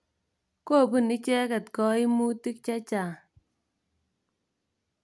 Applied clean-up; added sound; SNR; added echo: none; none; none; none.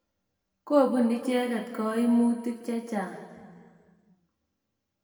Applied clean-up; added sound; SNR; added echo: none; none; none; reverberation time 1.6 s.